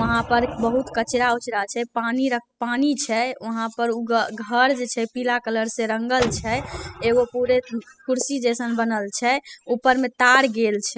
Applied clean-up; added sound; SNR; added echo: classical method spectral subtraction.